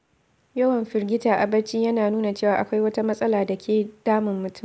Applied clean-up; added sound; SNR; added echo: none; none; none; none.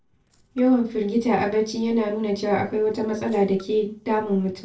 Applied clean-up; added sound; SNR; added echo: neural separator model SepFormer DNS4.